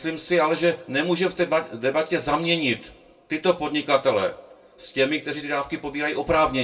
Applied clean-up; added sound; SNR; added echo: none; none; none; reverberation time 0.2 s.